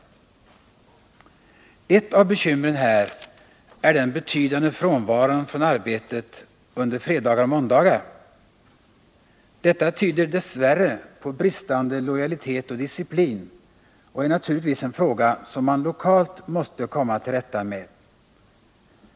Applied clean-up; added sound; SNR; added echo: none; none; none; none.